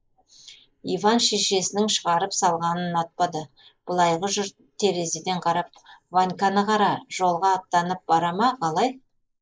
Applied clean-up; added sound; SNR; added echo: neural mask model Resemble Enhance denoiser.